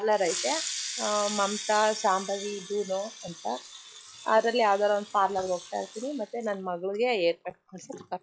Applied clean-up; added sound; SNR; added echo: classical method log-MMSE.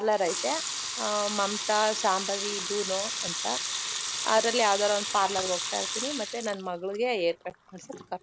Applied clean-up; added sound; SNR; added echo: none; Sink (filling or washing) / Water tap, faucet / Liquid; 4 dB; none.